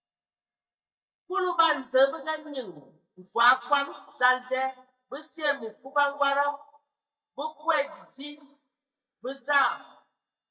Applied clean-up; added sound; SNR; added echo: neural mask model DeepFilterNet 3.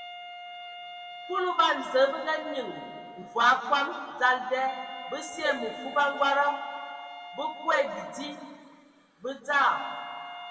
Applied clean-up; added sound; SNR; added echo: none; Wind instrument, woodwind instrument; 14 dB; reverberation time 2.1 s.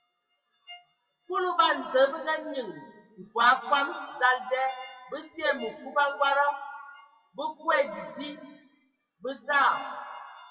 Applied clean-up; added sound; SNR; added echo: classical method WPE with log-MMSE.